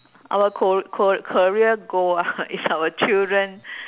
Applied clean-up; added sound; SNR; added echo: none; none; none; none.